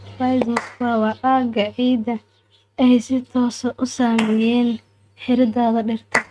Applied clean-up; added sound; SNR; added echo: neural mask model RNNoise.